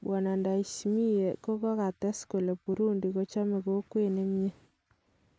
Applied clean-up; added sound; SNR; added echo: none; none; none; none.